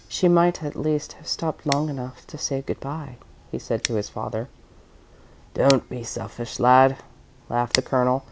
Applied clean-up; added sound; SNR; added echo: none; Scissors; 14 dB; none.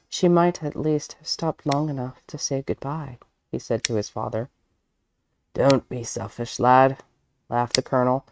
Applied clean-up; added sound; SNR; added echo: neural mask model RNNoise.